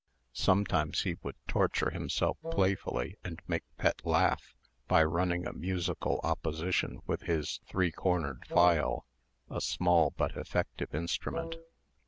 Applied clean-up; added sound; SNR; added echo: none; Wind instrument, woodwind instrument; 10 dB; none.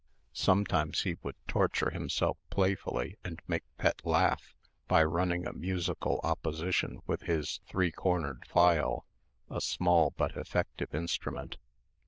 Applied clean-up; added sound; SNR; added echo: neural diffusion model UNIVERSE++.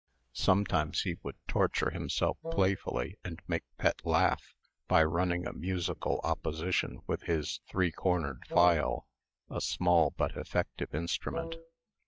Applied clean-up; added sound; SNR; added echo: classical method log-MMSE.